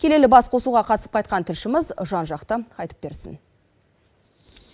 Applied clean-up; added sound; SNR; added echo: none; none; none; none.